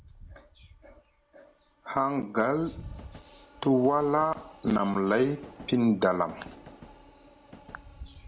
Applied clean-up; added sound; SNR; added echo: none; Train; 19 dB; none.